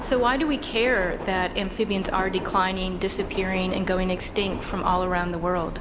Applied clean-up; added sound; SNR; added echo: none; Subway, metro, underground; 9 dB; none.